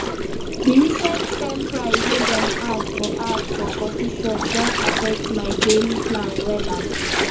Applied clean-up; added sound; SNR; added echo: none; Gurgling; -1 dB; reverberation time 0.3 s.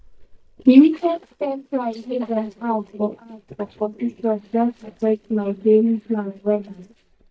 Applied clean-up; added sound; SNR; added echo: neural mask model DeepFilterNet 3.